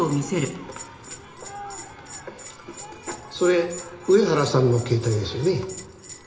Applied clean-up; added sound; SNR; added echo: none; Bell; 18 dB; reverberation time 0.8 s.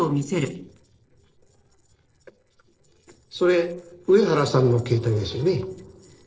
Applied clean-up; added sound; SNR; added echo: neural separator model SepFormer DNS4.